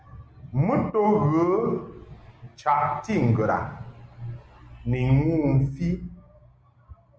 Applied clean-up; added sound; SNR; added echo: none; none; none; none.